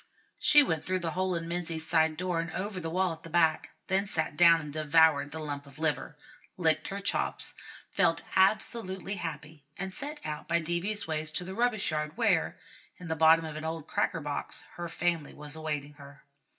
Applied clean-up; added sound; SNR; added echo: none; none; none; reverberation time 0.2 s.